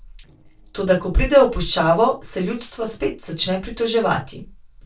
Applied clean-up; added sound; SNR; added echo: neural separator model SepFormer DNS4.